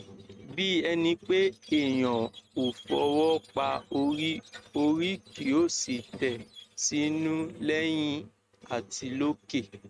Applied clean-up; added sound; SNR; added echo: neural mask model RNNoise.